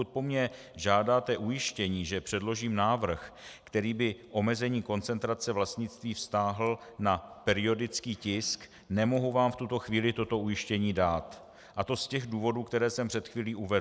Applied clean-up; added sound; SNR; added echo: none; none; none; none.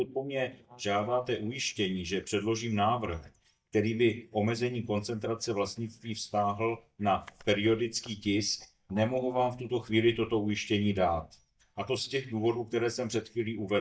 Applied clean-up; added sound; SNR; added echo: neural mask model DeepFilterNet 3.